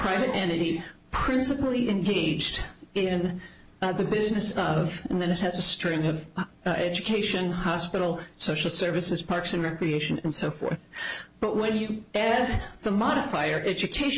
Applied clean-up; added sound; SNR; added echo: none; none; none; none.